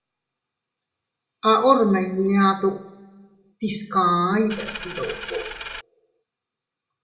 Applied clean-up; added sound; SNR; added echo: none; Coin (dropping); 10 dB; reverberation time 0.8 s.